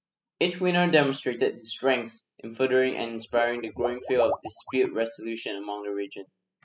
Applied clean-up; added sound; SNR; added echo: classical method spectral subtraction.